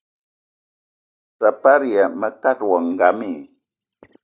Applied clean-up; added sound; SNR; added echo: neural mask model DeepFilterNet 3.